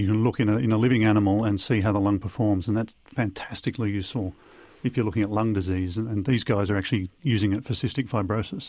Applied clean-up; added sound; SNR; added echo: none; none; none; none.